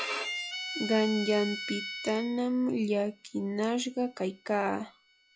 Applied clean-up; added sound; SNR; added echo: classical method log-MMSE.